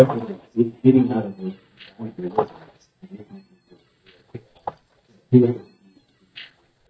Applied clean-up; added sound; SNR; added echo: neural mask model DeepFilterNet 3.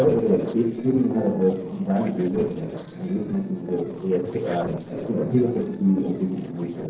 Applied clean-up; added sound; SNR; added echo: neural separator model SepFormer DNS4.